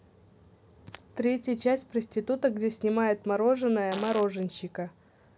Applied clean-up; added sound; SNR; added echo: none; Fart; 11 dB; none.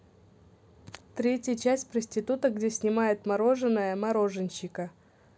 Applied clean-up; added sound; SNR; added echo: none; none; none; none.